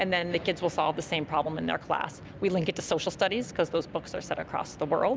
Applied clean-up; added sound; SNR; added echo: none; none; none; none.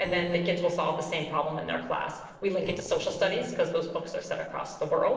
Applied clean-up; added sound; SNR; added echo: neural separator model SepFormer DNS4.